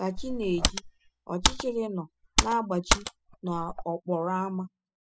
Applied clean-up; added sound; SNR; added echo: classical method spectral subtraction.